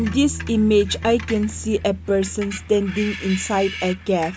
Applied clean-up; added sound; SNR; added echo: none; Screech + Bass guitar; 11 dB; none.